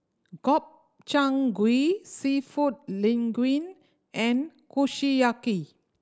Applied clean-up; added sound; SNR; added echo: none; none; none; none.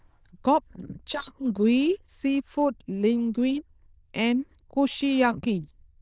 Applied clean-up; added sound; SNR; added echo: neural diffusion model UNIVERSE++.